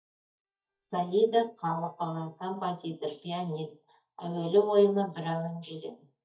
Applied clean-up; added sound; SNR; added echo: neural mask model DeepFilterNet 3.